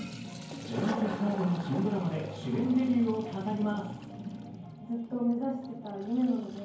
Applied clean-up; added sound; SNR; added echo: none; Toilet flush; 13 dB; reverberation time 0.9 s.